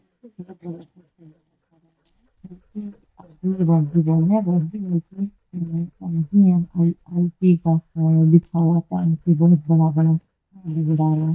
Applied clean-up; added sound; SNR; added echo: neural mask model DeepFilterNet 3.